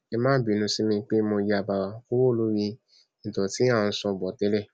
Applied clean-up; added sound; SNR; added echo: none; none; none; none.